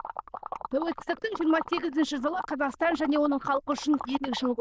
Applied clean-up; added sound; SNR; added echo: neural diffusion model UNIVERSE++.